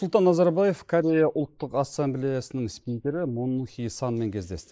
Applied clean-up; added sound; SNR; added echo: neural mask model Resemble Enhance denoiser.